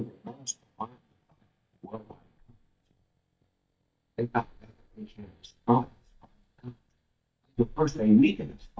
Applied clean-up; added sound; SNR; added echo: neural mask model DeepFilterNet 3.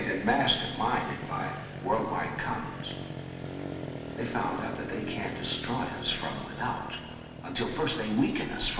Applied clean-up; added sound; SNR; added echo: none; Motorcycle; 8 dB; reverberation time 1.4 s.